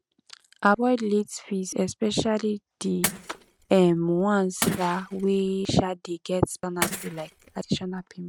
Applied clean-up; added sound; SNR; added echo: neural mask model RNNoise.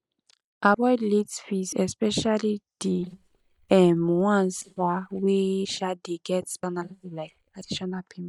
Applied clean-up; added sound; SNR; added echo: neural mask model DeepFilterNet 3.